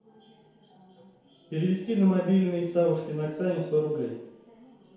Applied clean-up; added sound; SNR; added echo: none; none; none; reverberation time 0.9 s.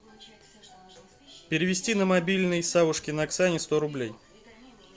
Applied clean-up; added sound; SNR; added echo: none; none; none; none.